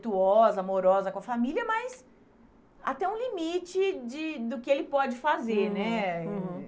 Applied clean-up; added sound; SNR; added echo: none; none; none; none.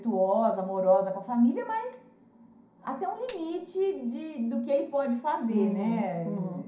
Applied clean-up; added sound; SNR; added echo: none; Tambourine; 11 dB; reverberation time 0.5 s.